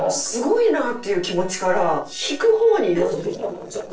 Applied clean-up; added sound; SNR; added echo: neural separator model SepFormer DNS4.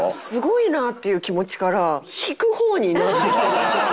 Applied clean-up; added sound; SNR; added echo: none; none; none; none.